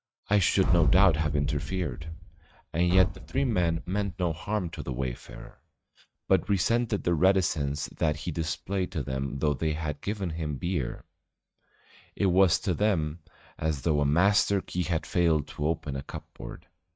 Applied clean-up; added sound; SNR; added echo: neural mask model RNNoise.